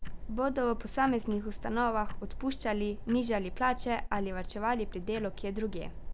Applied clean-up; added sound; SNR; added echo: none; Tick-tock; 5 dB; none.